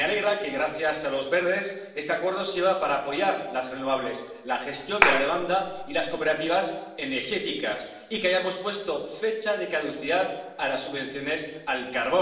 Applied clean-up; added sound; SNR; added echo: none; Clapping; -1 dB; reverberation time 0.9 s.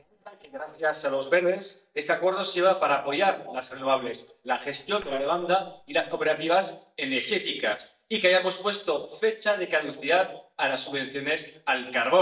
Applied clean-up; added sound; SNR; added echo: neural mask model DeepFilterNet 3.